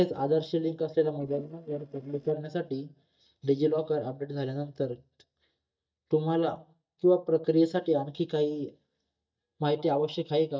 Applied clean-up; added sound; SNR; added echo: neural mask model DeepFilterNet 3.